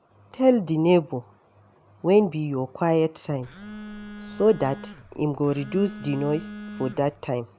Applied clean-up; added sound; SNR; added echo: none; Telephone; 15 dB; none.